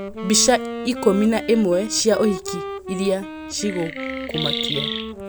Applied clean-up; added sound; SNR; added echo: none; Wind instrument, woodwind instrument + Chirp, tweet; 7 dB; none.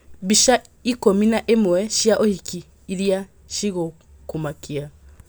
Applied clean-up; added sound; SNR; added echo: none; none; none; none.